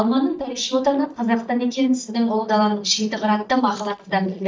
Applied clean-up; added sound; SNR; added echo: neural mask model DeepFilterNet 3.